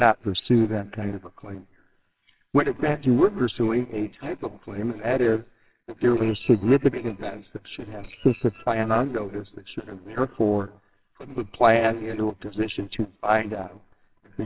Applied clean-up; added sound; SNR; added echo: neural separator model SepFormer WHAMR!.